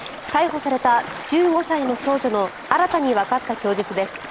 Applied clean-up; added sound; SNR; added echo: none; Stream; 12 dB; none.